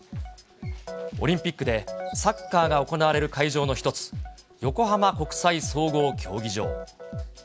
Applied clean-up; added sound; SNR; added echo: none; none; none; none.